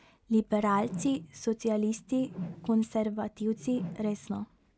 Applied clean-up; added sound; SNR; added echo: none; Whoosh, swoosh, swish; 13 dB; none.